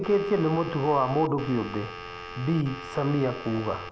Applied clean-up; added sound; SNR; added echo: none; Telephone; 13 dB; none.